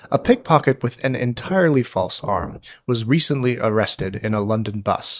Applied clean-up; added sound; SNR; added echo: neural mask model DeepFilterNet 3.